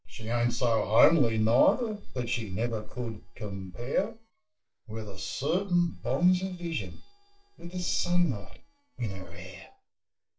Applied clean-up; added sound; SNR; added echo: neural separator model SepFormer DNS4.